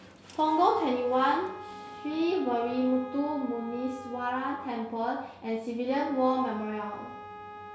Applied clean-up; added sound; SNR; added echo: none; Wind instrument, woodwind instrument; 15 dB; none.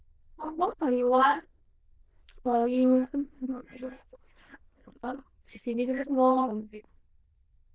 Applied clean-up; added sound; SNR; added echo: neural diffusion model UNIVERSE++.